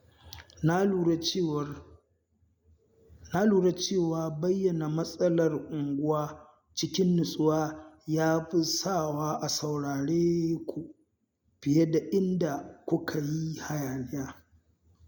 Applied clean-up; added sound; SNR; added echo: none; none; none; none.